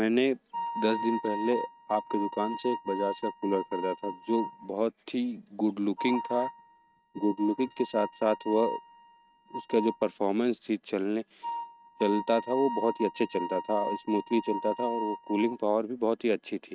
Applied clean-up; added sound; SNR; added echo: neural mask model RNNoise.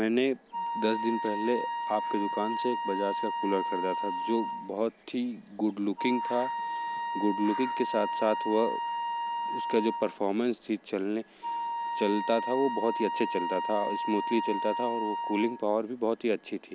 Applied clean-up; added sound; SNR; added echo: none; Wind instrument, woodwind instrument; 3 dB; none.